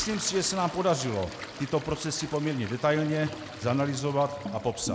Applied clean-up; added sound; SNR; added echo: none; Toilet flush; 12 dB; none.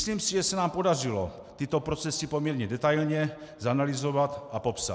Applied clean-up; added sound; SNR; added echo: none; none; none; none.